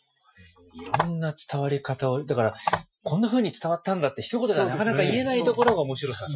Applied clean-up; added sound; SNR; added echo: classical method Wiener filter.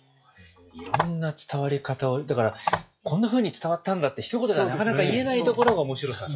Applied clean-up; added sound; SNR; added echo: classical method log-MMSE.